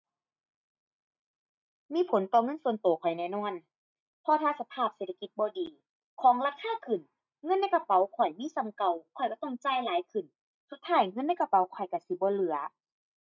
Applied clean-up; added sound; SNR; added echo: none; none; none; none.